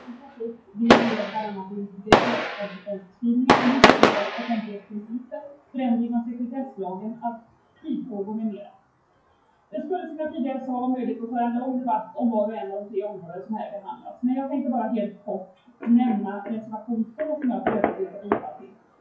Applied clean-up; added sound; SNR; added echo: classical method WPE with log-MMSE.